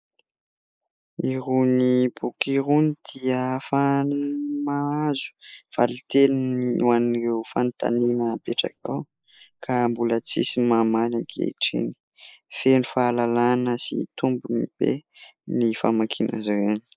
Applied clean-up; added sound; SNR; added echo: neural mask model Resemble Enhance denoiser.